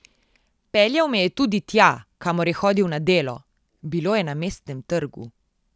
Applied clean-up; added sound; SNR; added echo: none; none; none; none.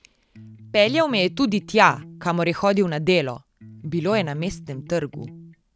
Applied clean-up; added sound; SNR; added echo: none; Electric guitar; 17 dB; none.